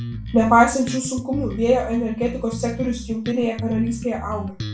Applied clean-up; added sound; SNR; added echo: none; Bass guitar; 10 dB; reverberation time 0.3 s.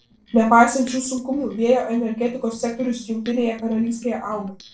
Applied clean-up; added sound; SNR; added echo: neural separator model SepFormer DNS4.